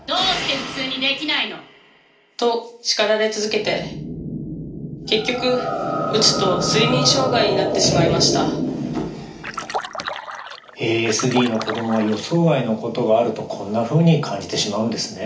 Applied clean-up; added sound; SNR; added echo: none; Splash, splatter; 10 dB; reverberation time 0.4 s.